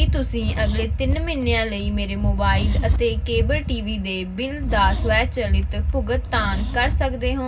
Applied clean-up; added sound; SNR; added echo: none; Zipper (clothing); 20 dB; reverberation time 0.4 s.